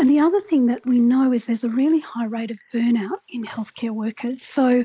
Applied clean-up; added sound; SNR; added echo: neural mask model Resemble Enhance denoiser.